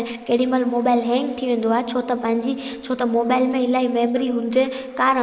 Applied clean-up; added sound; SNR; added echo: neural mask model Resemble Enhance denoiser.